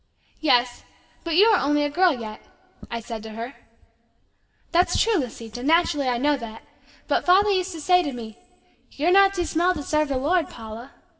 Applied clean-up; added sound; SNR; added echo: none; none; none; reverberation time 0.9 s.